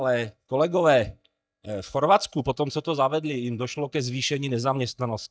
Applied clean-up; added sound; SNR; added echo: neural mask model DeepFilterNet 3.